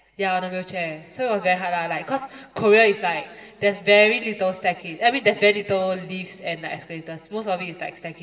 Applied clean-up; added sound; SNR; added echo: none; none; none; reverberation time 2.9 s.